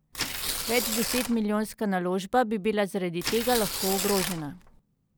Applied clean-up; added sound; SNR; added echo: none; Tearing; 4 dB; none.